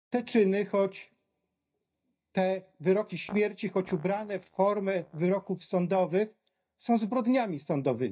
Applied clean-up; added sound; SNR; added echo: neural mask model DeepFilterNet 3.